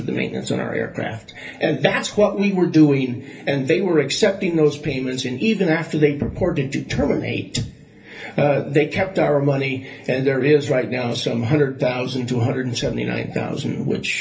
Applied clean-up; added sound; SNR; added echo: none; none; none; reverberation time 0.3 s.